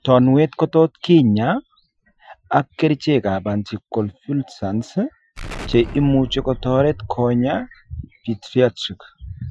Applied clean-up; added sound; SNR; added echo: classical method Wiener filter.